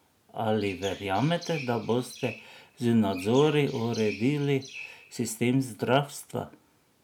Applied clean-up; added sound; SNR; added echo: none; Chirp, tweet; 17 dB; none.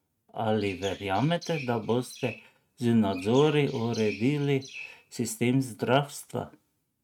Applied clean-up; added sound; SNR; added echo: neural mask model RNNoise.